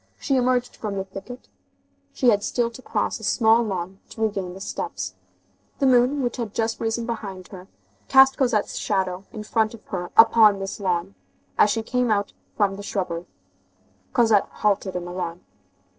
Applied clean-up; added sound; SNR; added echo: neural separator model SepFormer DNS4.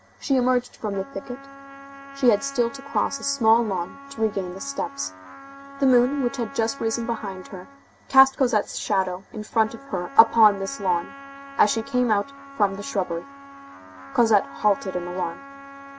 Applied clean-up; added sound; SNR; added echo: none; Trumpet; 17 dB; none.